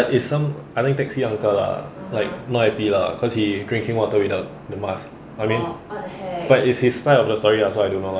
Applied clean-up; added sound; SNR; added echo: none; none; none; none.